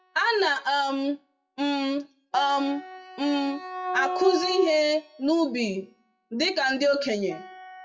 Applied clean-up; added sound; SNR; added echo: classical method WPE with log-MMSE.